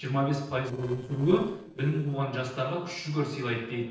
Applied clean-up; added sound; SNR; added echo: neural separator model SepFormer DNS4.